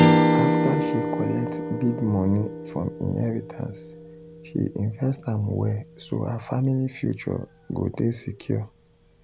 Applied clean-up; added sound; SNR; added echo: none; Strum; 0 dB; none.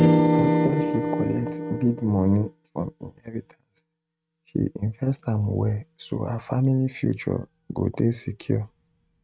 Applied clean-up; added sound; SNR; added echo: neural mask model RNNoise.